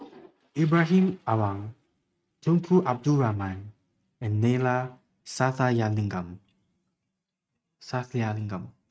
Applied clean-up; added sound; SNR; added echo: neural mask model RNNoise.